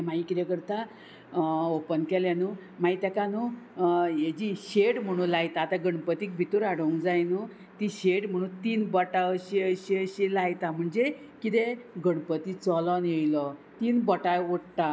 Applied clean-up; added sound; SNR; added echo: none; none; none; none.